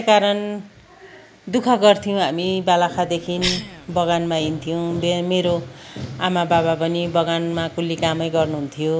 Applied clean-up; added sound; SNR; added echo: none; Cough; 13 dB; none.